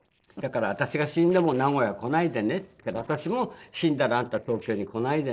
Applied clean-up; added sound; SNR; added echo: neural separator model SepFormer DNS4.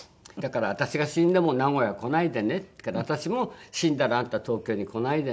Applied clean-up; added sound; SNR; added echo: none; none; none; none.